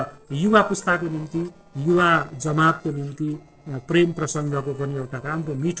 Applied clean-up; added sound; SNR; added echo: neural separator model SepFormer DNS4.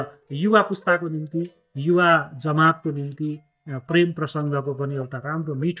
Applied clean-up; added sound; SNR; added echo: neural mask model DeepFilterNet 3.